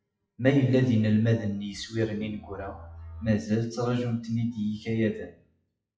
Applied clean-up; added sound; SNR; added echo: classical method WPE with log-MMSE.